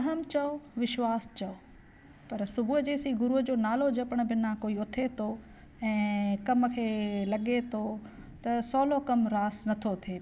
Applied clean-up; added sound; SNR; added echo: none; none; none; none.